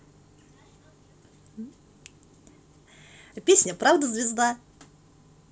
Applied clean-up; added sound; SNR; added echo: none; none; none; none.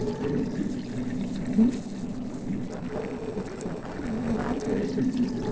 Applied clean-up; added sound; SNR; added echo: neural separator model SepFormer DNS4.